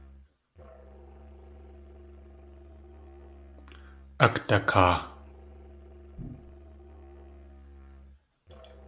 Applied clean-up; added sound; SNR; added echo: none; Musical instrument; 17 dB; none.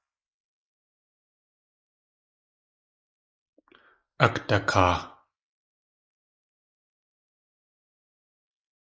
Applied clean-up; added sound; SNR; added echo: neural mask model Resemble Enhance denoiser.